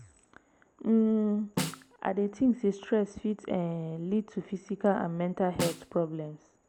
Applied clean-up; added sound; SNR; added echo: none; Snare drum; 7 dB; none.